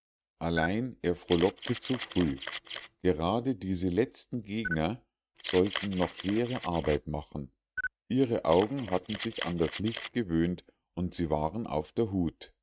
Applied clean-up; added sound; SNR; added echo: neural mask model RNNoise.